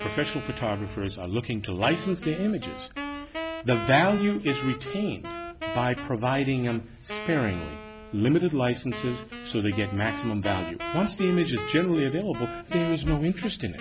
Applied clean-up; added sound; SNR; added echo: none; Wind instrument, woodwind instrument; 10 dB; none.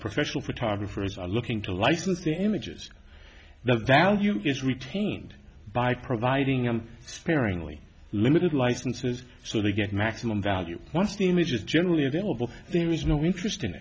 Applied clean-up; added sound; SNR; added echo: none; none; none; none.